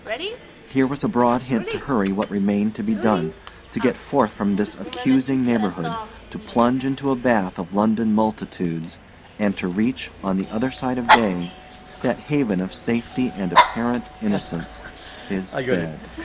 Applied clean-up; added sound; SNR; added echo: none; Dog; 6 dB; none.